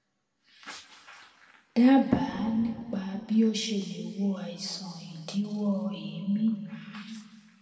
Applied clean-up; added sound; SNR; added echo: none; none; none; reverberation time 1.9 s.